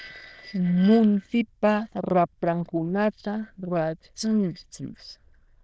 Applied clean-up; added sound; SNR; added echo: neural diffusion model UNIVERSE++.